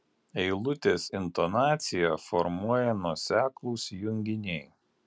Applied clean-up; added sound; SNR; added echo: none; none; none; none.